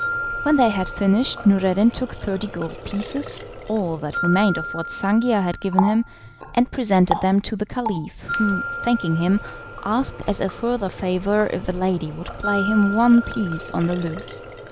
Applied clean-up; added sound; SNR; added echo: none; Glockenspiel + Water tap, faucet; 9 dB; none.